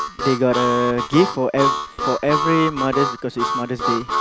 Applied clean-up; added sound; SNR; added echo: none; Harmonica; 2 dB; none.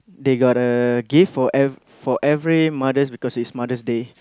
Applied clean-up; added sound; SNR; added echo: none; none; none; none.